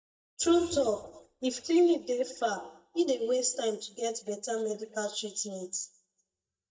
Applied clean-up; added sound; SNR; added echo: neural mask model DeepFilterNet 3.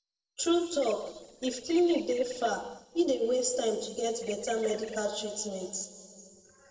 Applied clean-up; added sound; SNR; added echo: neural separator model SepFormer DNS4.